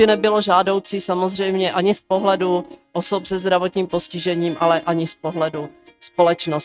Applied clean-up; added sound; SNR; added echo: neural mask model RNNoise.